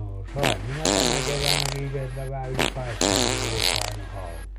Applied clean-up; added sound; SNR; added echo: none; Fart; -3 dB; none.